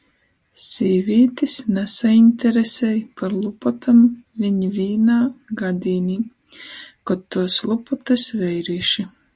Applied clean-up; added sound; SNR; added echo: none; none; none; none.